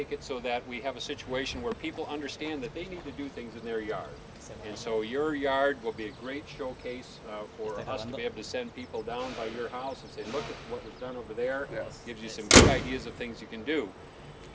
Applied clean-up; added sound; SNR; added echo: none; Motor vehicle (road); -1 dB; none.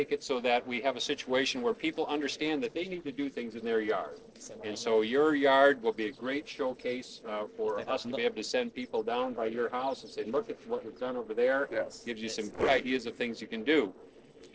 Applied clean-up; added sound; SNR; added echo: neural separator model SepFormer DNS4.